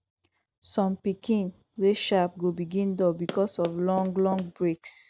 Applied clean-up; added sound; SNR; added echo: none; Run; 12 dB; none.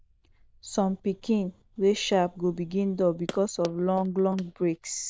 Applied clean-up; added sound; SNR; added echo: neural diffusion model UNIVERSE++.